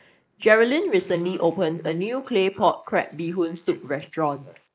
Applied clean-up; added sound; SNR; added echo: neural mask model Resemble Enhance denoiser.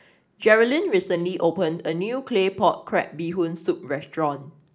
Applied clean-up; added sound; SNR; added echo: none; none; none; none.